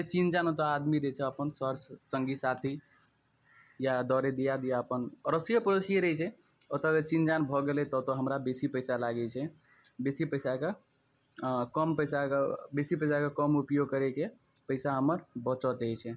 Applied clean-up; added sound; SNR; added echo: none; none; none; none.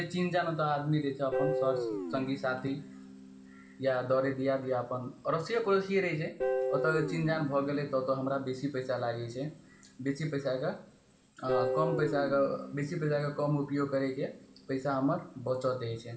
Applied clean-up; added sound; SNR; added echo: none; Guitar; 7 dB; reverberation time 0.6 s.